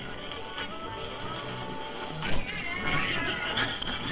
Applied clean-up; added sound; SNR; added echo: neural separator model SepFormer WHAMR!.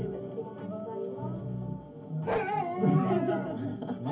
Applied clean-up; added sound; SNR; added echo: none; Bark; 3 dB; reverberation time 0.3 s.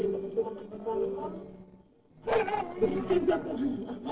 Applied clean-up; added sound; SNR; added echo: neural separator model SepFormer DNS4.